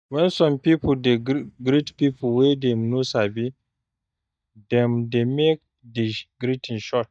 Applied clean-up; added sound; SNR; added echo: neural mask model DeepFilterNet 3.